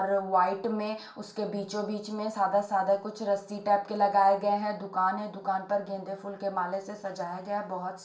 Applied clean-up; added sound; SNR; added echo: none; none; none; reverberation time 0.4 s.